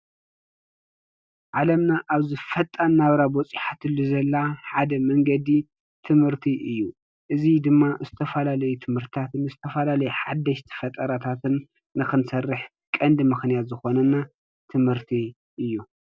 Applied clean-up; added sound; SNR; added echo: none; none; none; none.